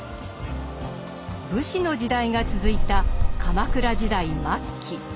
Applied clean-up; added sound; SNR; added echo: none; Wind; -5 dB; none.